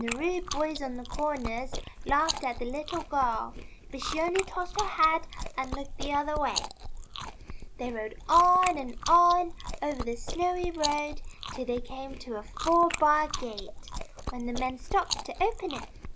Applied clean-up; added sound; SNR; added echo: none; Chewing, mastication; 7 dB; none.